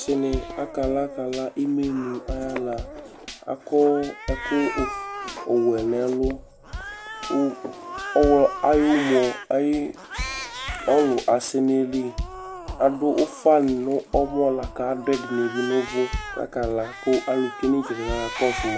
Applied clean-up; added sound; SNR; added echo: none; Cat + Tambourine / Drum / Drum kit; 10 dB; none.